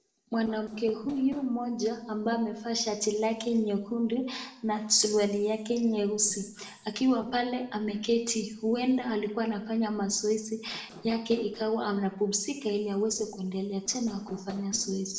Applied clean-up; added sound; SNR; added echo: neural separator model SepFormer DNS4.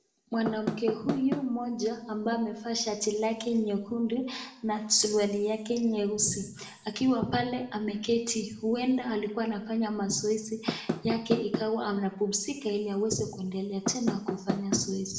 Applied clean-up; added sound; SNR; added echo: none; Knock / Wood; 4 dB; reverberation time 0.7 s.